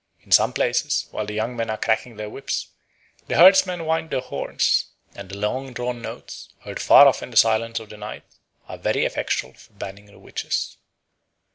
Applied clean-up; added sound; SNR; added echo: none; none; none; none.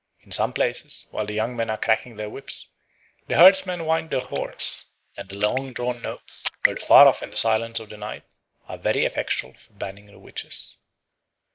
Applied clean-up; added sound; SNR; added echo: neural mask model Resemble Enhance denoiser.